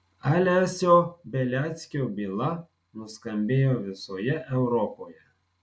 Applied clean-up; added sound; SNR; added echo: none; none; none; none.